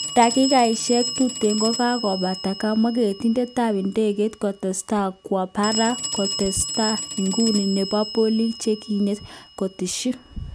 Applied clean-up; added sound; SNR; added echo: none; Telephone; 7 dB; none.